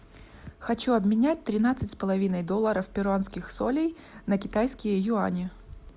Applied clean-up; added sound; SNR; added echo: none; none; none; none.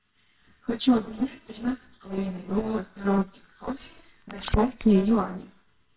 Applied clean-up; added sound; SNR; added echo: neural separator model SepFormer WHAMR!.